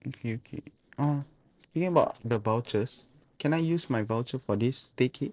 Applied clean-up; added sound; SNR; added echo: neural separator model SepFormer DNS4.